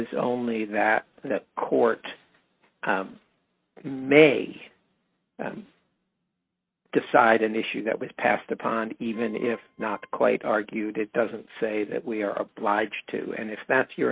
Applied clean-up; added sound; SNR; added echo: neural mask model RNNoise.